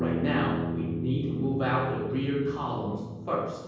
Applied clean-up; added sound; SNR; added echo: none; Bass guitar; 4 dB; reverberation time 1.3 s.